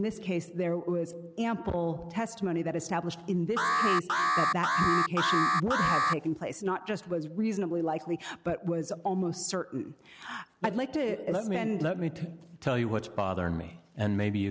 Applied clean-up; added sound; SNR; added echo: none; Alarm; -3 dB; none.